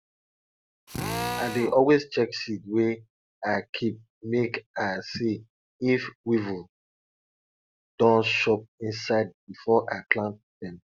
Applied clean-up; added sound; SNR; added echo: none; Drill; 6 dB; none.